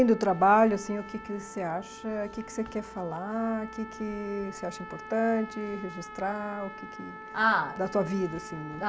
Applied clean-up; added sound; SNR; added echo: none; Trumpet; 15 dB; none.